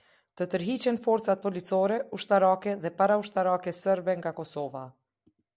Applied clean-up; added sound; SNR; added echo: none; none; none; none.